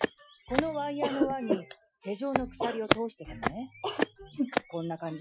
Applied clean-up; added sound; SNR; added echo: classical method Wiener filter.